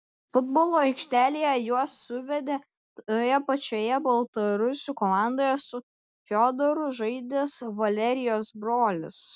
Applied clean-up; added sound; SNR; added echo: none; none; none; none.